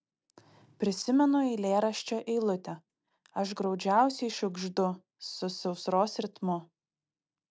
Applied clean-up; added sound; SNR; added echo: none; none; none; none.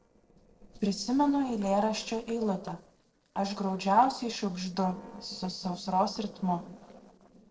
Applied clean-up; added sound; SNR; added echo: neural separator model SepFormer DNS4.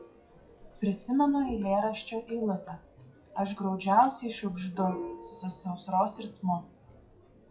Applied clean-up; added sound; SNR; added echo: classical method WPE with log-MMSE.